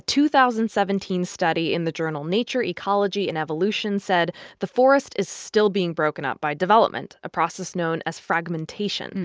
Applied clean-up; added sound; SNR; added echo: none; none; none; none.